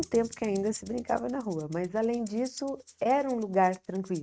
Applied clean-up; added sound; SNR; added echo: neural mask model RNNoise.